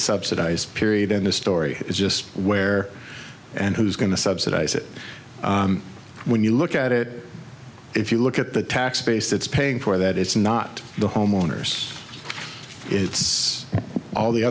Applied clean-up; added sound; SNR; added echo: none; none; none; none.